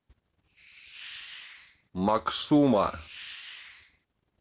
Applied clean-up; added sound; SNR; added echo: none; Hiss; 17 dB; none.